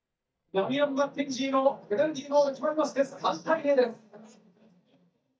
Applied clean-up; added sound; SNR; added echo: neural mask model DeepFilterNet 3.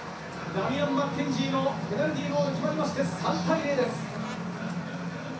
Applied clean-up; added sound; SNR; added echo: none; Buzz; 18 dB; reverberation time 0.6 s.